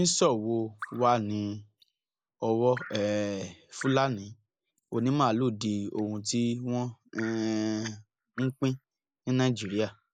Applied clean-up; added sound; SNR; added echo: neural mask model Resemble Enhance denoiser.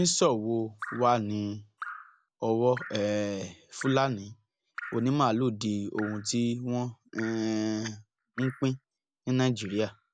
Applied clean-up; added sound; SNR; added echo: none; Drip; 17 dB; none.